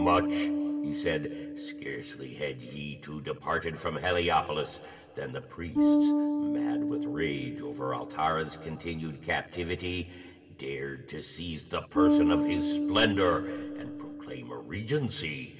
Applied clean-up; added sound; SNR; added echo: none; Bass guitar; -1 dB; reverberation time 2.8 s.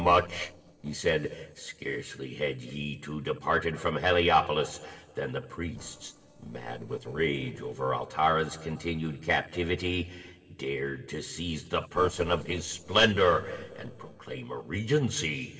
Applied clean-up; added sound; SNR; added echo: neural separator model SepFormer DNS4.